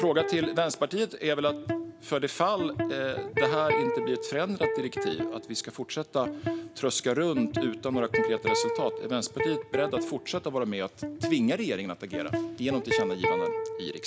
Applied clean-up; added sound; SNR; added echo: none; Electric guitar; 2 dB; none.